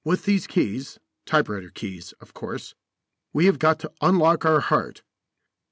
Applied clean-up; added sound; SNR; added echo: none; none; none; none.